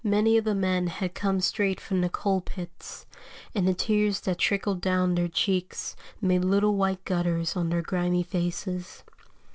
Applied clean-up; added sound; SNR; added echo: none; none; none; none.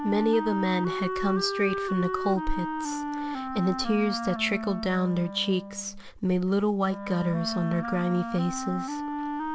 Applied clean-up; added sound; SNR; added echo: none; Wind instrument, woodwind instrument; 5 dB; none.